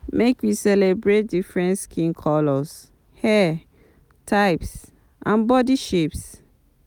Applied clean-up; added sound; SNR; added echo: none; none; none; none.